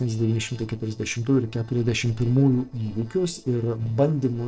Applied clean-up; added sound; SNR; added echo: neural separator model SepFormer DNS4.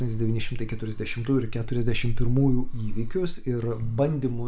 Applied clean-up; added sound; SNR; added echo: none; none; none; none.